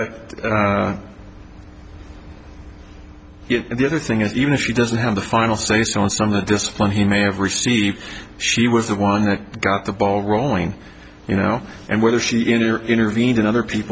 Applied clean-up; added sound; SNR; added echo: none; none; none; none.